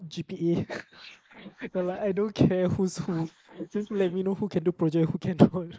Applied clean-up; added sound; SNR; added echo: neural mask model Resemble Enhance denoiser.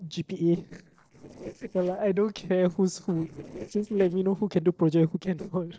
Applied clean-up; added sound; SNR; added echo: neural separator model SepFormer DNS4.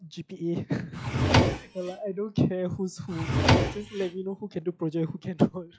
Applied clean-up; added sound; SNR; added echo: classical method log-MMSE.